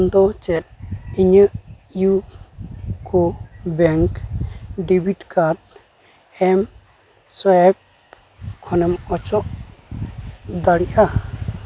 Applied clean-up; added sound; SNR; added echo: none; none; none; none.